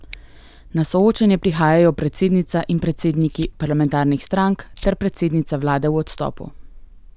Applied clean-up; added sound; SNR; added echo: none; Fire; 16 dB; none.